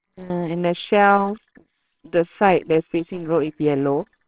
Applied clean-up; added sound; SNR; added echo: neural separator model SepFormer WHAMR!.